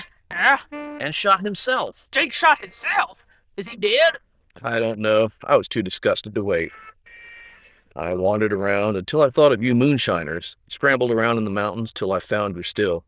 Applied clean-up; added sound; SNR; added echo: neural diffusion model UNIVERSE++.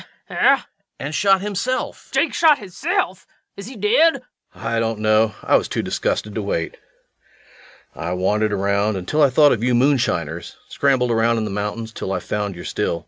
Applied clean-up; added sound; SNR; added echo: none; none; none; none.